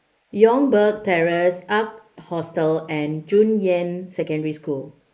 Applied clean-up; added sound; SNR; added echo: neural mask model Resemble Enhance denoiser.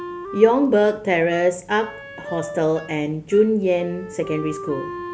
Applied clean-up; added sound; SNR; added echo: none; Wind instrument, woodwind instrument; 14 dB; none.